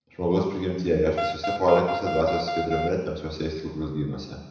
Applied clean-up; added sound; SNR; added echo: none; Wind instrument, woodwind instrument; 3 dB; reverberation time 1.0 s.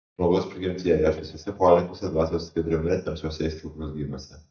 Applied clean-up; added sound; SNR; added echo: neural mask model DeepFilterNet 3.